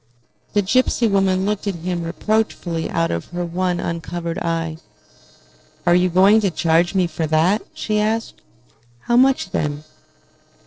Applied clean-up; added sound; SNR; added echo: neural separator model SepFormer DNS4.